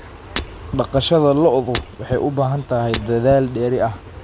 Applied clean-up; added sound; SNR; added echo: none; Shatter; 14 dB; none.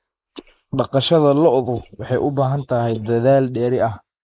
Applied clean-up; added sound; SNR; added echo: neural mask model Resemble Enhance denoiser.